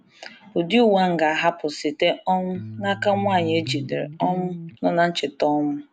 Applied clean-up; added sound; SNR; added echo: none; Electric guitar; 11 dB; none.